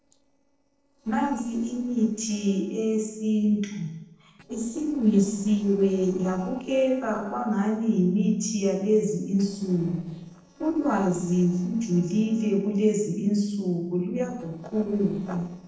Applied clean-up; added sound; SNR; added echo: neural separator model SepFormer DNS4.